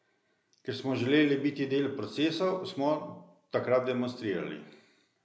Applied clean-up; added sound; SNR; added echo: none; none; none; none.